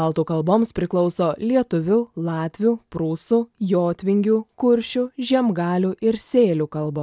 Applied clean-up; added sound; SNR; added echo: none; none; none; none.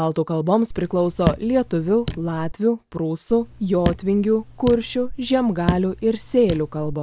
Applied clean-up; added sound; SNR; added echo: none; Raindrop / Drip; 8 dB; none.